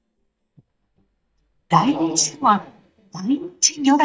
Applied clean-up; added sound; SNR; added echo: neural mask model DeepFilterNet 3.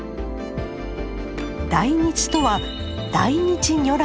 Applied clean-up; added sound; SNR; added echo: none; none; none; none.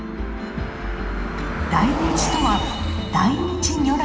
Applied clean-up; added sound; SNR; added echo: none; Car passing by; 8 dB; reverberation time 2.0 s.